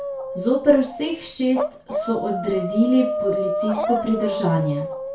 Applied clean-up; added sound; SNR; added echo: none; Dog; 5 dB; reverberation time 0.3 s.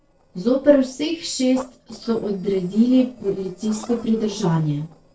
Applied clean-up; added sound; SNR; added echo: neural separator model SepFormer DNS4.